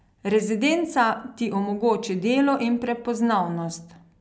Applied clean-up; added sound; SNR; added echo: none; none; none; none.